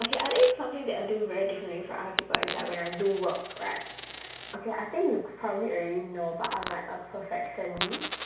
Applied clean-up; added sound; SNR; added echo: none; Coin (dropping); 7 dB; reverberation time 0.6 s.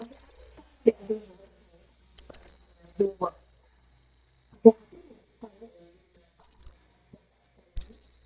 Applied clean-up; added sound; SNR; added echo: neural mask model DeepFilterNet 3.